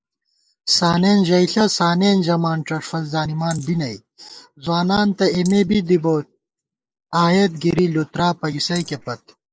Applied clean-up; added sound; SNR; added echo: neural mask model Resemble Enhance denoiser.